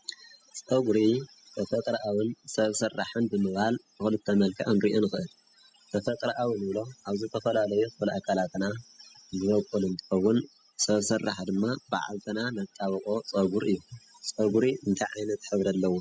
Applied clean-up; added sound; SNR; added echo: classical method spectral subtraction.